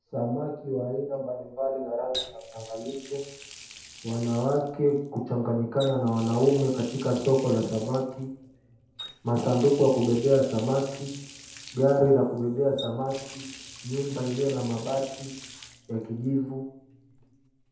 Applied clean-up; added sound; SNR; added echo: none; Water tap, faucet; 18 dB; reverberation time 0.8 s.